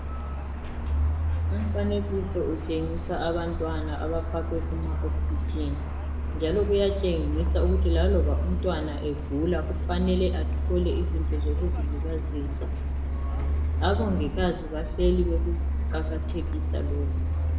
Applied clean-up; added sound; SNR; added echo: none; Truck; -3 dB; reverberation time 0.8 s.